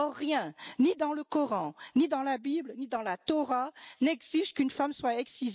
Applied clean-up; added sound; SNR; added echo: none; none; none; none.